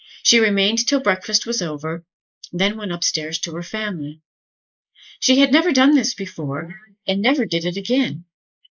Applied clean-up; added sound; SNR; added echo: neural mask model Resemble Enhance denoiser.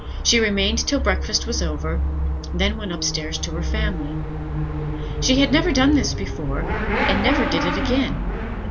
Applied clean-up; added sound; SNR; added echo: none; Motorcycle / Accelerating, revving, vroom; 0 dB; none.